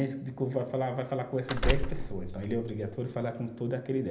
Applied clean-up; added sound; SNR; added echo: none; Door; -1 dB; reverberation time 0.8 s.